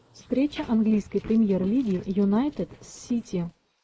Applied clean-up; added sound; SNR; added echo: neural mask model Resemble Enhance denoiser.